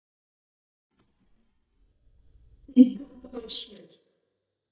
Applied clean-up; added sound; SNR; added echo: neural mask model DeepFilterNet 3.